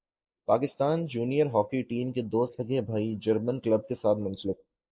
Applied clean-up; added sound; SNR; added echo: neural mask model Resemble Enhance denoiser.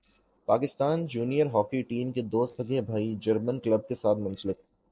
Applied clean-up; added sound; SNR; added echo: neural separator model SepFormer DNS4.